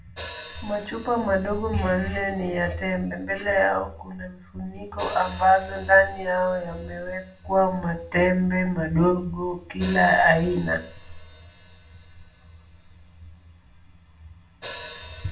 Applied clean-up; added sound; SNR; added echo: none; Hi-hat; 16 dB; reverberation time 0.3 s.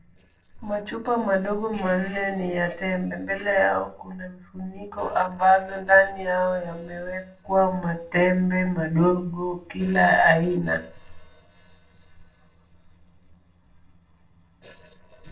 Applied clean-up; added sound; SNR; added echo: neural separator model SepFormer DNS4.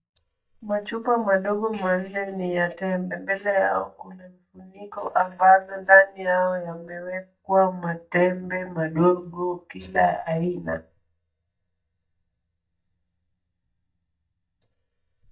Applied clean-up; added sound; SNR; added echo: neural mask model DeepFilterNet 3.